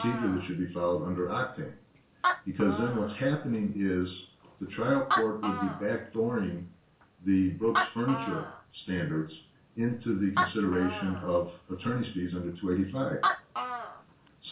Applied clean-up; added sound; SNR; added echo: none; Animal; 6 dB; reverberation time 0.3 s.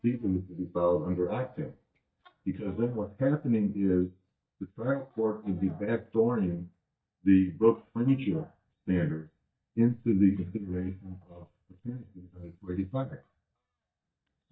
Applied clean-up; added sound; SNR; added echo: neural mask model DeepFilterNet 3.